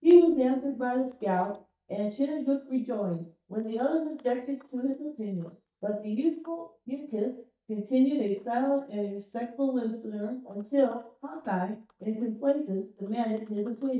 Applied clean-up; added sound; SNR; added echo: neural mask model DeepFilterNet 3.